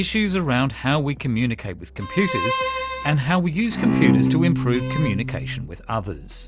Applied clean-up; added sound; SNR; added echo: none; Bowed string instrument; 0 dB; none.